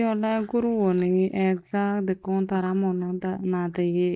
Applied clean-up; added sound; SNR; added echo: neural mask model DeepFilterNet 3.